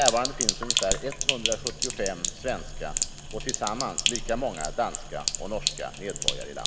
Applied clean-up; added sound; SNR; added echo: none; Sink (filling or washing); -2 dB; none.